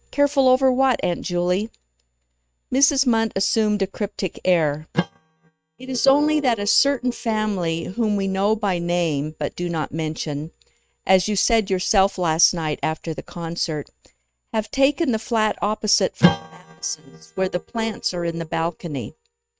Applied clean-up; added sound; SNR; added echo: neural mask model RNNoise.